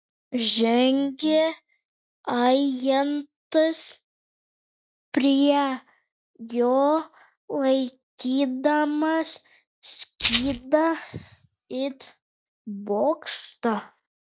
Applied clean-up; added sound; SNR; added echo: neural mask model DeepFilterNet 3.